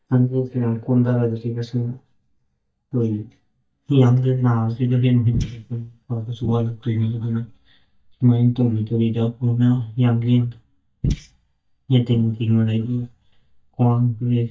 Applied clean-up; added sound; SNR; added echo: neural mask model DeepFilterNet 3.